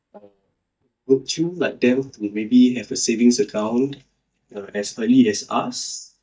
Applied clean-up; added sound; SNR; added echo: neural mask model DeepFilterNet 3.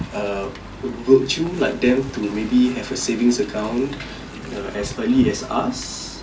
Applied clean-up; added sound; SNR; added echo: none; Wind; 13 dB; reverberation time 0.3 s.